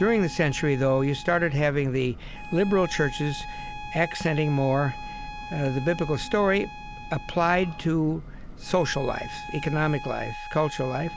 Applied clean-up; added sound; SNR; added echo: none; Bowed string instrument + Train / Breathing; 12 dB; none.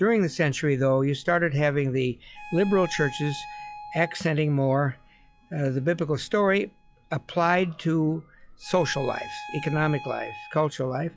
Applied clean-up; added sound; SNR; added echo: classical method log-MMSE.